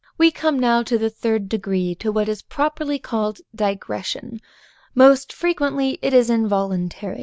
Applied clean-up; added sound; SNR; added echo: none; none; none; none.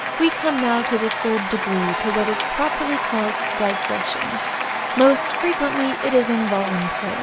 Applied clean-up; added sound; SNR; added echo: none; Applause / Cheering; 2 dB; none.